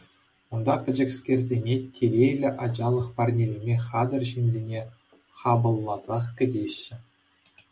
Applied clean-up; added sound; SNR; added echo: none; none; none; none.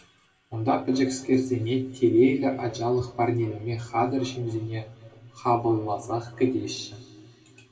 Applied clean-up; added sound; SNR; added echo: none; none; none; reverberation time 1.7 s.